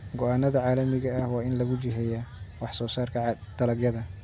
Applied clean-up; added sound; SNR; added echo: none; Whoosh, swoosh, swish; 18 dB; none.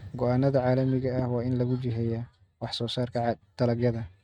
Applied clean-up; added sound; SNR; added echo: neural mask model RNNoise.